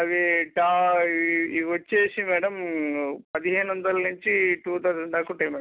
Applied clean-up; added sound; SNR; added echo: none; none; none; none.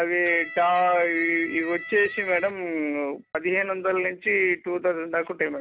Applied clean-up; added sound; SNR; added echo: none; Electric guitar; 13 dB; none.